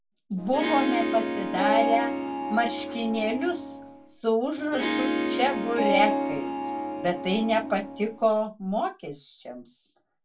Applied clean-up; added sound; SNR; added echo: none; Harp; 1 dB; reverberation time 0.2 s.